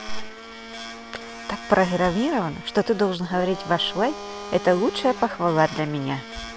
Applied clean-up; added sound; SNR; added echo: none; Domestic sounds, home sounds; 13 dB; none.